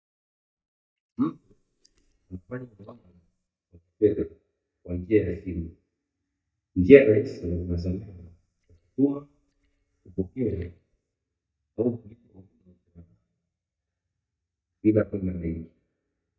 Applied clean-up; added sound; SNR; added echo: neural mask model DeepFilterNet 3.